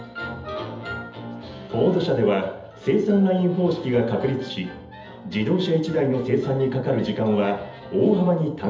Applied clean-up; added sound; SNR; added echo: none; none; none; reverberation time 0.7 s.